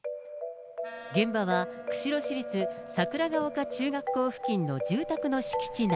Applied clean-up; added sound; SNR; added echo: none; Wind instrument, woodwind instrument; 20 dB; none.